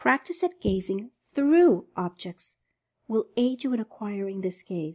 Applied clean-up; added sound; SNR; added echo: none; none; none; none.